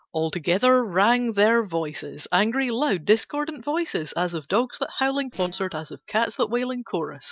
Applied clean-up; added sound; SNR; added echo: neural separator model SepFormer DNS4.